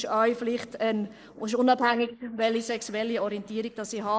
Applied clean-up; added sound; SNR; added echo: neural mask model Resemble Enhance denoiser.